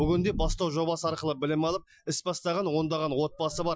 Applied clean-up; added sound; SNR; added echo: classical method Wiener filter.